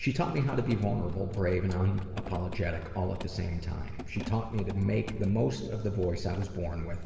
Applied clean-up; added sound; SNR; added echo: none; Mechanisms; 18 dB; reverberation time 2.1 s.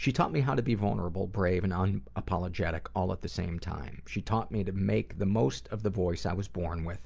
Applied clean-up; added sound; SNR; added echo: none; none; none; none.